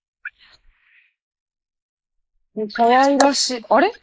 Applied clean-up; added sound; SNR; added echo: neural mask model Resemble Enhance denoiser.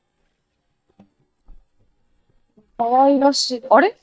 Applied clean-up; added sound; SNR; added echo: neural mask model DeepFilterNet 3.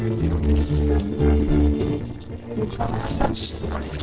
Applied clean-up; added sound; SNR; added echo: neural separator model SepFormer DNS4.